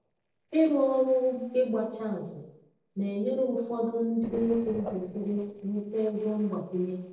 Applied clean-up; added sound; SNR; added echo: neural separator model SepFormer DNS4.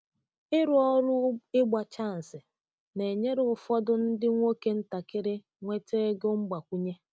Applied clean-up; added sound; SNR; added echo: none; none; none; none.